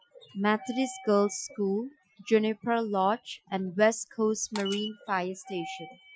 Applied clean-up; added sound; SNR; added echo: classical method Wiener filter.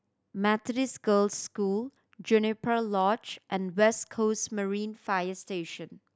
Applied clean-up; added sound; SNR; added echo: none; none; none; none.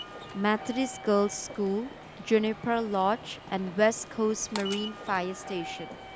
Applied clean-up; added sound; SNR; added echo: none; Walk, footsteps / Subway, metro, underground; 13 dB; none.